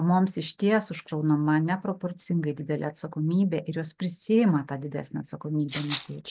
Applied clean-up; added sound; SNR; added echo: none; Rattle (instrument); 1 dB; none.